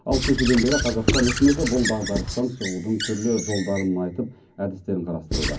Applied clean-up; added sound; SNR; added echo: none; Squeak / Writing; 5 dB; reverberation time 0.4 s.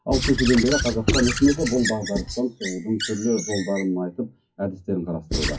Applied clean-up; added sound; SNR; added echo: classical method WPE with log-MMSE.